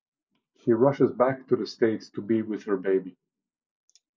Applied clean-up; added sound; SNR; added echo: none; none; none; none.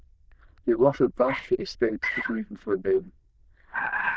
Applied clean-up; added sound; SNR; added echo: neural diffusion model UNIVERSE++.